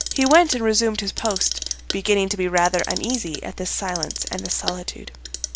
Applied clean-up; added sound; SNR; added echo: none; Clock; 8 dB; none.